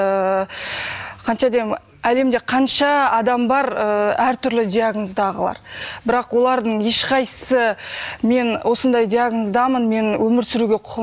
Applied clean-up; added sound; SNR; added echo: none; none; none; none.